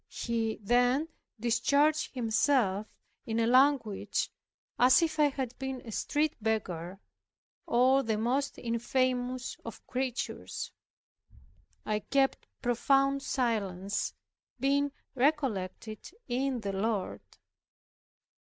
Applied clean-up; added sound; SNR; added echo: none; none; none; none.